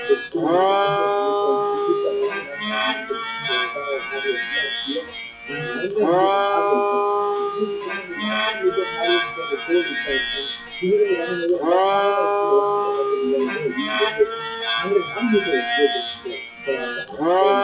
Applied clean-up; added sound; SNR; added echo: classical method WPE with log-MMSE.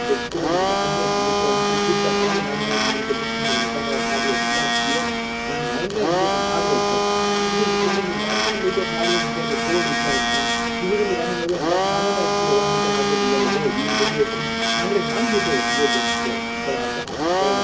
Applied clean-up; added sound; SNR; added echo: none; Domestic sounds, home sounds; -5 dB; reverberation time 0.3 s.